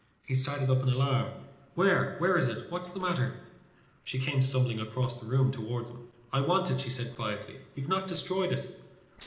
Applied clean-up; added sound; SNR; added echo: neural separator model SepFormer DNS4.